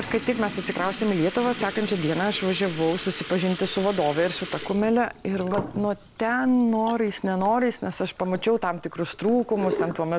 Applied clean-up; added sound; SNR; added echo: none; Sink (filling or washing) / Liquid; 15 dB; none.